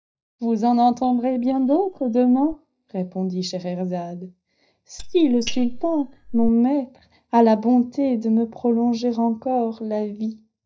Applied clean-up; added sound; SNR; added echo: neural mask model DeepFilterNet 3.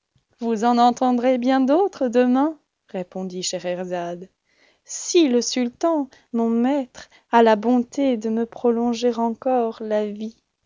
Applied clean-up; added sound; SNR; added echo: none; none; none; none.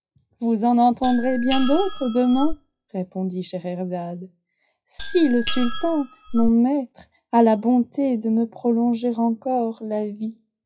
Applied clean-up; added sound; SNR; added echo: classical method WPE with log-MMSE.